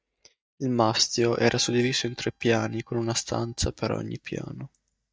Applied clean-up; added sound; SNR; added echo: neural mask model DeepFilterNet 3.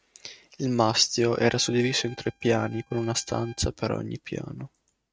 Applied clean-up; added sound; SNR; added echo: neural mask model RNNoise.